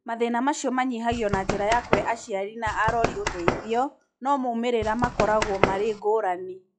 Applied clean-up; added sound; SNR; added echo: classical method log-MMSE.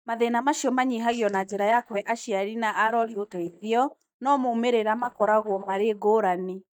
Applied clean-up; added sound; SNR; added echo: neural mask model DeepFilterNet 3.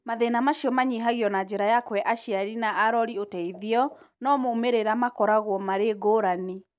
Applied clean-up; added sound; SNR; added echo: none; none; none; none.